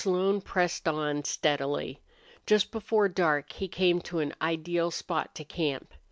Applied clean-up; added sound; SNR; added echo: none; none; none; none.